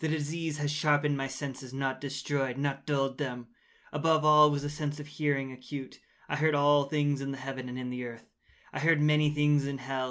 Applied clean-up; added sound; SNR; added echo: none; none; none; none.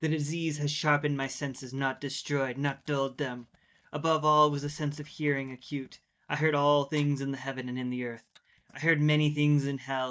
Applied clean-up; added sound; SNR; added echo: neural mask model DeepFilterNet 3.